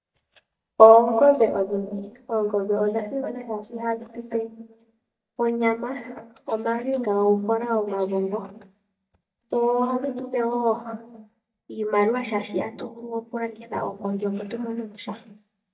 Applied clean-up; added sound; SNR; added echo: neural mask model DeepFilterNet 3.